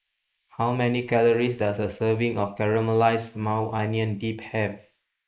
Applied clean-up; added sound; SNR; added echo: neural mask model Resemble Enhance denoiser.